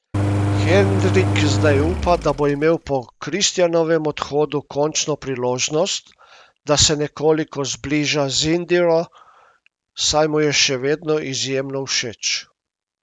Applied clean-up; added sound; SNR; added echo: none; Engine; 0 dB; none.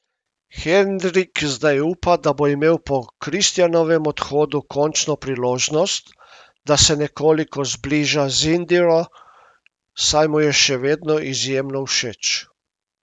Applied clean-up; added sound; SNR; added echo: none; none; none; none.